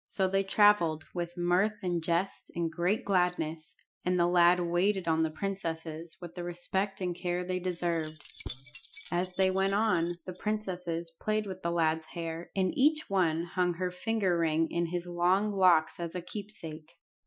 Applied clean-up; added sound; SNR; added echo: classical method Wiener filter.